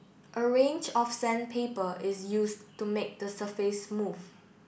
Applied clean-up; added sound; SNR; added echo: none; none; none; none.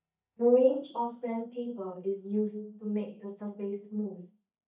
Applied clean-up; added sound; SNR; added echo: neural mask model DeepFilterNet 3.